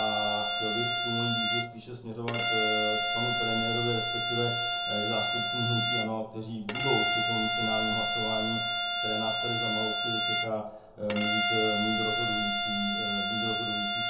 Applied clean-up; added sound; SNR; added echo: none; Bowed string instrument; -4 dB; reverberation time 0.6 s.